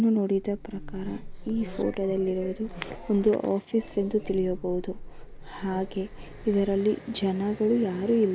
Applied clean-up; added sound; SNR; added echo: none; Buzz; 13 dB; none.